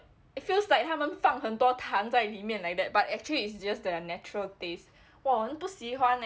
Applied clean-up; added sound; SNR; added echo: none; none; none; none.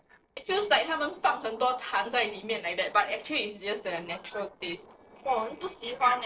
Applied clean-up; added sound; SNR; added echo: neural separator model SepFormer DNS4.